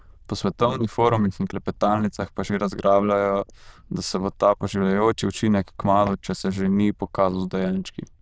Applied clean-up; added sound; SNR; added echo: neural diffusion model UNIVERSE++.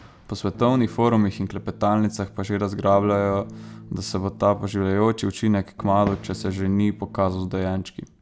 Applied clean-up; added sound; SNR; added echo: none; Fireworks + Electric guitar / Strum; 17 dB; none.